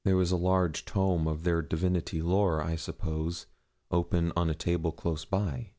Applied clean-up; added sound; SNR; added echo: none; none; none; none.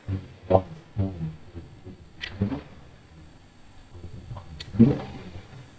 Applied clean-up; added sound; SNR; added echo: neural mask model DeepFilterNet 3.